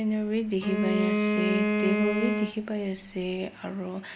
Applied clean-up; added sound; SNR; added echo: none; Bowed string instrument; -2 dB; none.